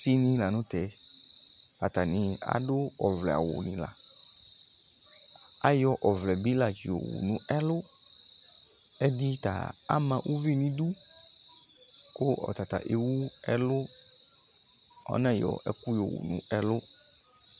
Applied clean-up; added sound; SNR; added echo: none; none; none; none.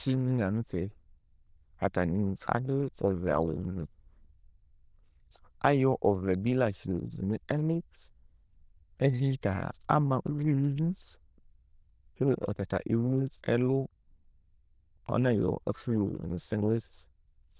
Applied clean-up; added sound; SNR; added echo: neural diffusion model UNIVERSE++.